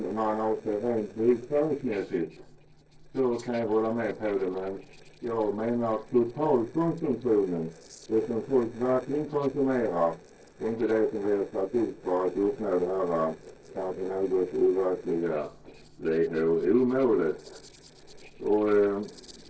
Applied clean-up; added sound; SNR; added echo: neural separator model SepFormer DNS4.